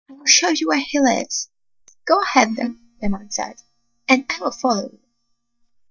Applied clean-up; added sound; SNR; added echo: neural mask model DeepFilterNet 3.